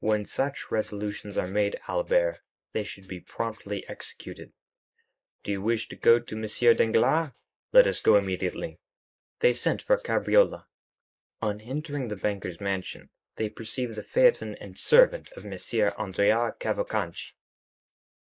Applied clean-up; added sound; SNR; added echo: neural mask model Resemble Enhance denoiser.